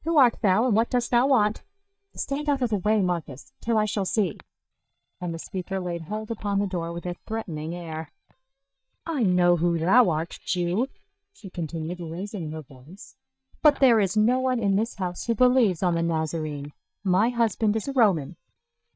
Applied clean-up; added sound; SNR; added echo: neural mask model DeepFilterNet 3.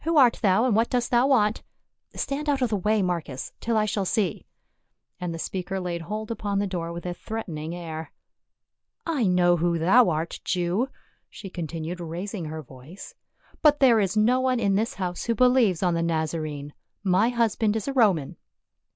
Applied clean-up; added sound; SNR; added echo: none; none; none; none.